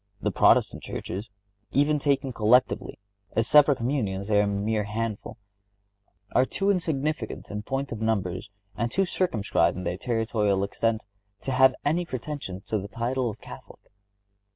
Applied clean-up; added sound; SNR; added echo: none; none; none; none.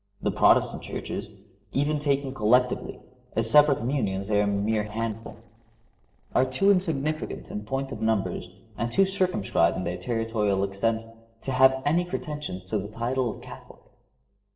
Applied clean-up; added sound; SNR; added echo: neural separator model SepFormer DNS4.